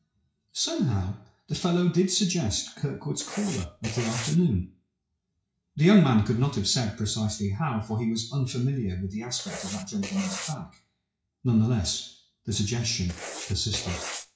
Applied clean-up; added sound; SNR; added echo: classical method WPE with log-MMSE.